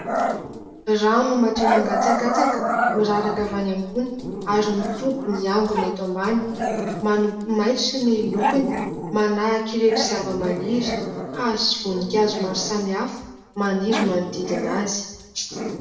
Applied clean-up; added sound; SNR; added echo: none; Growling; 4 dB; reverberation time 0.8 s.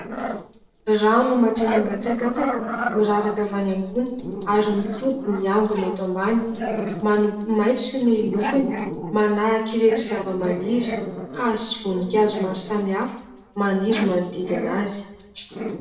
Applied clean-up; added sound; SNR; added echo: neural separator model SepFormer DNS4.